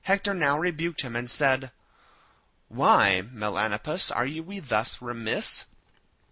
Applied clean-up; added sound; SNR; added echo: none; none; none; none.